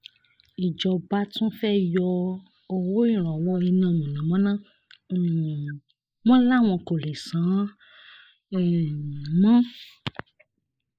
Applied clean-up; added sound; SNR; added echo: neural mask model Resemble Enhance denoiser.